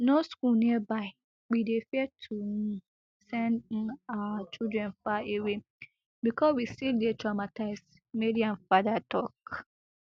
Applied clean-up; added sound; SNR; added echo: none; none; none; none.